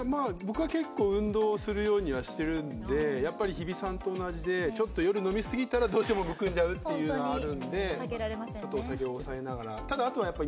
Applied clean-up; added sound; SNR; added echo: none; none; none; none.